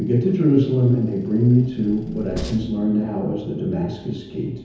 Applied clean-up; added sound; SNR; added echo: none; Train; 19 dB; reverberation time 1.0 s.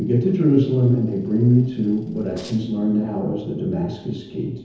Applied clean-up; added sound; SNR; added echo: neural separator model SepFormer DNS4.